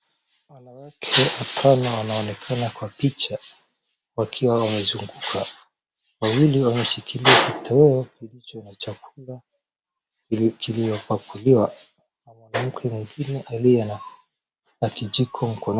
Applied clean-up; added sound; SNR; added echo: none; none; none; none.